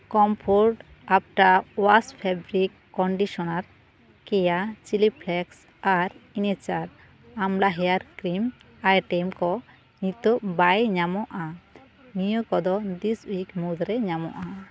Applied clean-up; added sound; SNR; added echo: none; none; none; none.